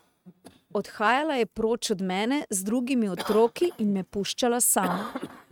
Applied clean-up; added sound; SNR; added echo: neural mask model RNNoise.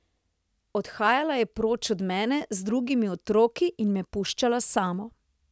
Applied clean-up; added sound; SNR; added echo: none; none; none; none.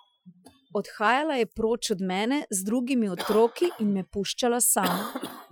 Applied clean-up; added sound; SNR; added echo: classical method Wiener filter.